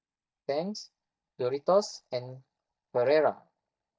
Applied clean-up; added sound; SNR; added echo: neural mask model DeepFilterNet 3.